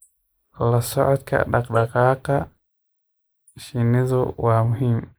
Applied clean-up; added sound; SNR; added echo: neural mask model Resemble Enhance denoiser.